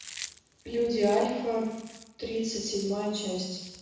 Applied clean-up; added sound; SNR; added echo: none; Chewing, mastication; 18 dB; reverberation time 1.1 s.